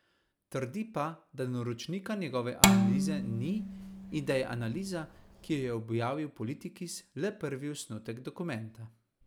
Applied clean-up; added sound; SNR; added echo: none; Bowed string instrument; -5 dB; none.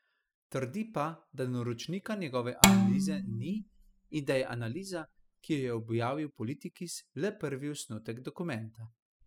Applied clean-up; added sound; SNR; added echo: classical method spectral subtraction.